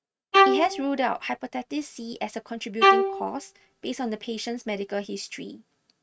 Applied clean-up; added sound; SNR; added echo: neural mask model RNNoise.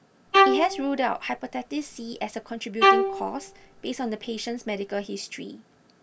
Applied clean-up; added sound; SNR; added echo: none; Bowed string instrument; -5 dB; none.